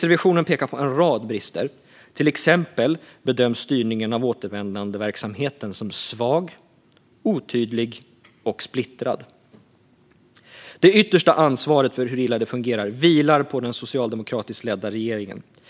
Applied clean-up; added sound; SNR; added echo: none; none; none; none.